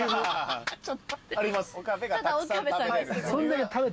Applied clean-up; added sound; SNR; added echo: none; none; none; none.